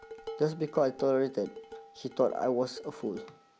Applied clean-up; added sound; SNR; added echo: none; Dishes, pots, and pans; 16 dB; none.